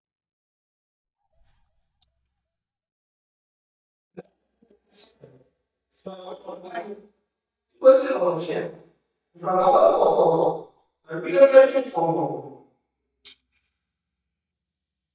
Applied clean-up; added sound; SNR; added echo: neural mask model DeepFilterNet 3.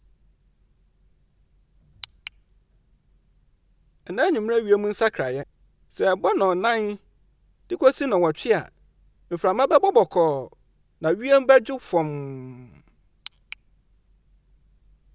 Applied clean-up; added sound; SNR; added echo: none; none; none; none.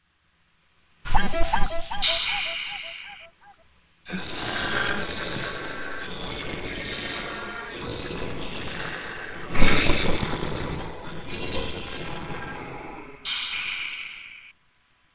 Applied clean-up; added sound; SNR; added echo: neural separator model SepFormer WHAMR!.